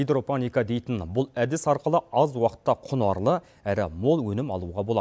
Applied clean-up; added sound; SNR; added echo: none; none; none; none.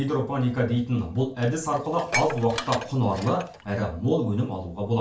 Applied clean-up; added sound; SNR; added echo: none; Dishes, pots, and pans; 11 dB; reverberation time 0.3 s.